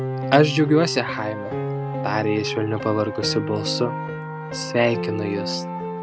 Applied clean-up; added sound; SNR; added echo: none; Piano; 5 dB; none.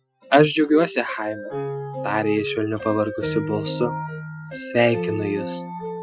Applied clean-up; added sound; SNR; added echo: classical method Wiener filter.